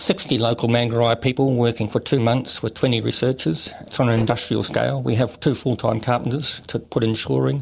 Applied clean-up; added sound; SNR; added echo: neural separator model SepFormer DNS4.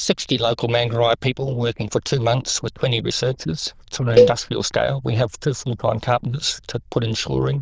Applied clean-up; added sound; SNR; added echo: neural diffusion model UNIVERSE++.